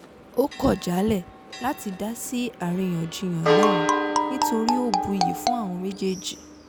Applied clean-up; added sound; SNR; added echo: none; Marimba, xylophone + Church bell; 0 dB; none.